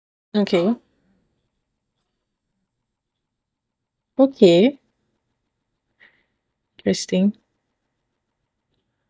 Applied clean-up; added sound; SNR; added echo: neural mask model DeepFilterNet 3.